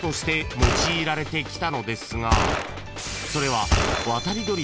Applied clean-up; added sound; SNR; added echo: none; Gunshot, gunfire; -2 dB; none.